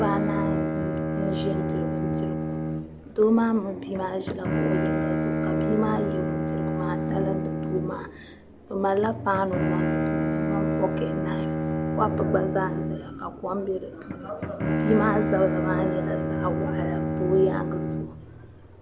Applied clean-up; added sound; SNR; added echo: none; Bowed string instrument; -1 dB; none.